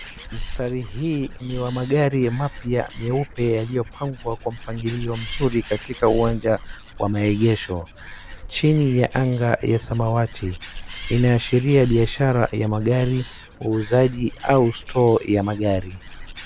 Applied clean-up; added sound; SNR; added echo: none; Animal; 13 dB; none.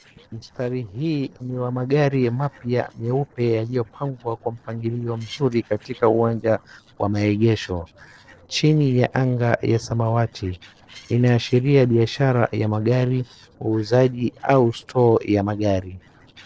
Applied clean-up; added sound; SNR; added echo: neural separator model SepFormer DNS4.